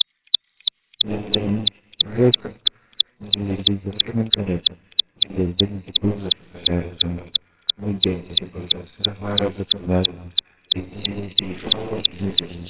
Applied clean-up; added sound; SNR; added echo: neural separator model SepFormer WHAMR!.